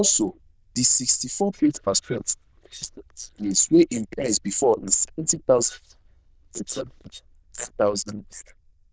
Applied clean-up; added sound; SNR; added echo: neural diffusion model UNIVERSE++.